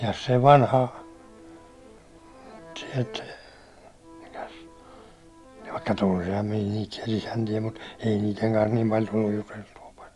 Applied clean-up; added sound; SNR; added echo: none; Accordion; 20 dB; none.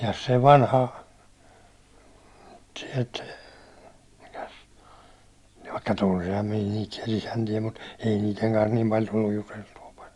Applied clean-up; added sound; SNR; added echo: none; none; none; none.